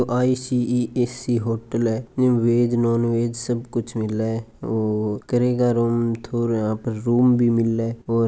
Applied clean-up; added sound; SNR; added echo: none; none; none; none.